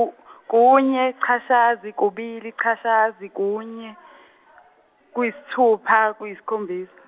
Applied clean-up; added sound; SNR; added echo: none; none; none; none.